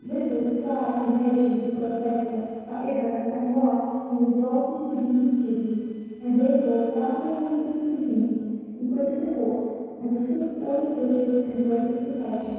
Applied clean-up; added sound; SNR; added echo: neural separator model SepFormer DNS4.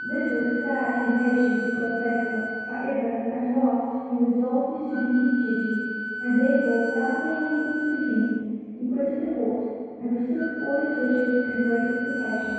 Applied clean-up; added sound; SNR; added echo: none; Wind instrument, woodwind instrument; 9 dB; reverberation time 2.0 s.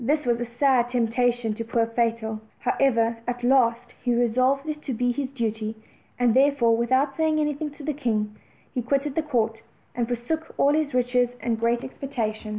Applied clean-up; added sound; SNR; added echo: none; none; none; none.